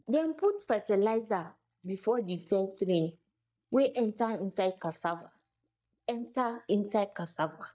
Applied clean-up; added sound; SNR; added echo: neural mask model DeepFilterNet 3.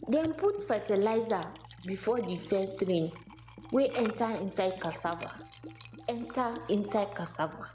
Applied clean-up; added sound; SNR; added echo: none; Liquid; 15 dB; none.